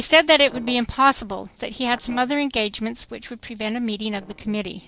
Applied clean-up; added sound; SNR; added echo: neural separator model SepFormer DNS4.